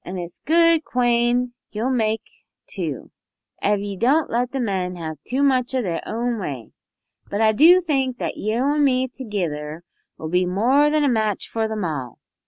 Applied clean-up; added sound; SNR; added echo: none; none; none; none.